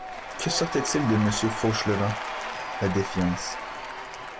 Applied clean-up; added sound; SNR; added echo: none; Applause / Crowd / Cheering; 6 dB; none.